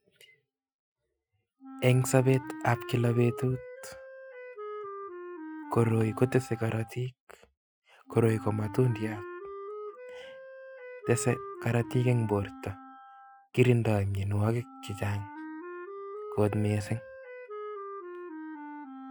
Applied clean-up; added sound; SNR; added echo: classical method Wiener filter.